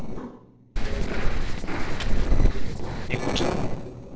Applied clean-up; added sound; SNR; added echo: neural separator model SepFormer DNS4.